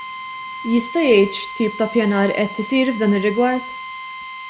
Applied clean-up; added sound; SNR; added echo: none; Drill; 12 dB; none.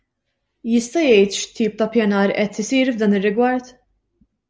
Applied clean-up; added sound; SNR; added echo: none; none; none; none.